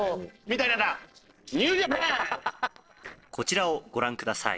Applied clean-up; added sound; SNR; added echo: neural separator model SepFormer DNS4.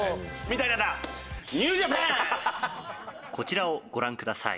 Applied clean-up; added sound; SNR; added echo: none; none; none; none.